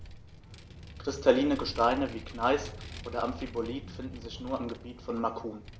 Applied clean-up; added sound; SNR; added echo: none; Vehicle; 12 dB; none.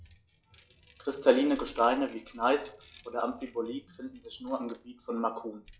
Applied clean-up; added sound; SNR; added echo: classical method log-MMSE.